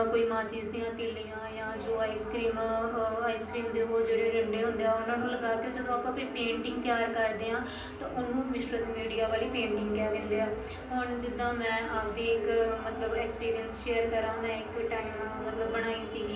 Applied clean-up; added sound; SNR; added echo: none; none; none; reverberation time 0.6 s.